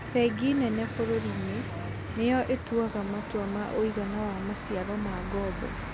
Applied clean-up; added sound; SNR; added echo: none; Church bell / Traffic noise, roadway noise; 6 dB; none.